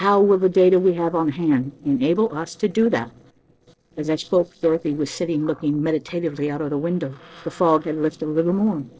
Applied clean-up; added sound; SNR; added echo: neural separator model SepFormer DNS4.